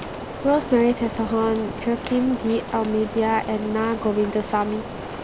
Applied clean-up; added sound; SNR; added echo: none; Rain; 9 dB; none.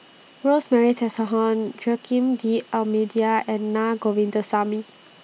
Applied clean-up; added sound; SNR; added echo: none; none; none; none.